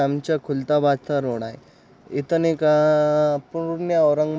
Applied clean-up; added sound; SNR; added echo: none; none; none; none.